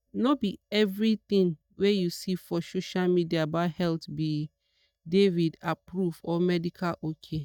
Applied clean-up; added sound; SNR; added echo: neural mask model DeepFilterNet 3.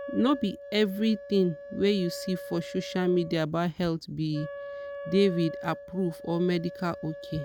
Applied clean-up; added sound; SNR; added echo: none; Wind instrument, woodwind instrument; 13 dB; none.